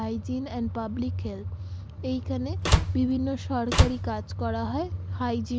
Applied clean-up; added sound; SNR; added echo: none; Slam; -3 dB; none.